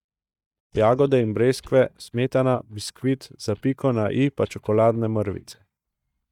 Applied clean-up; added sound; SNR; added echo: neural mask model DeepFilterNet 3.